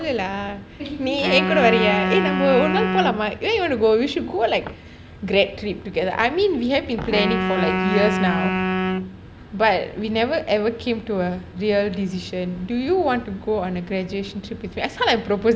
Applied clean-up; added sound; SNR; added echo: none; Wind instrument, woodwind instrument; 2 dB; none.